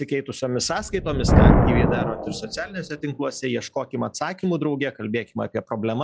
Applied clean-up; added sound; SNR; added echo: classical method log-MMSE.